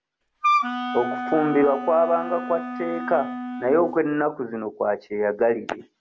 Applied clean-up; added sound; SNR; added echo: none; Wind instrument, woodwind instrument; 4 dB; none.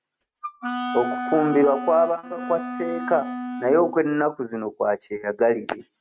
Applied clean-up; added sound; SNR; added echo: neural mask model RNNoise.